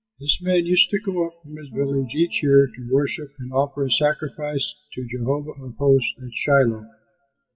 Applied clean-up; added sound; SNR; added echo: classical method WPE with log-MMSE.